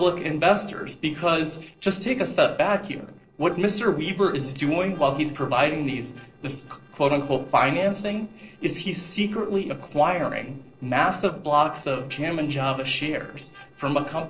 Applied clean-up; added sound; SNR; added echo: neural separator model SepFormer DNS4.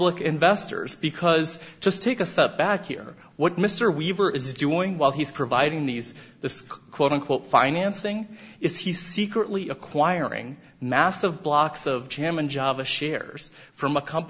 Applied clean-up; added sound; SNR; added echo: none; none; none; none.